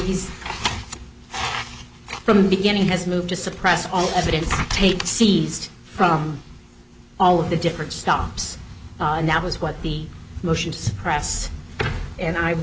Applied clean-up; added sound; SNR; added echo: none; none; none; none.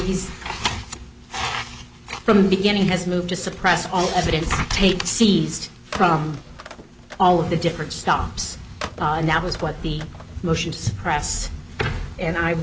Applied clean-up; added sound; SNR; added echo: none; Telephone; 17 dB; none.